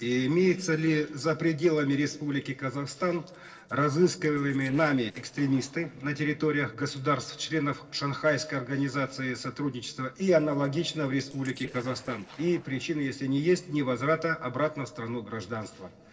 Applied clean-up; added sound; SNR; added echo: neural separator model SepFormer DNS4.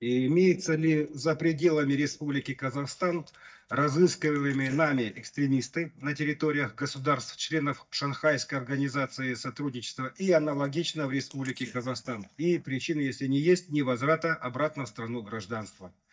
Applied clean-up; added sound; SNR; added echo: neural mask model DeepFilterNet 3.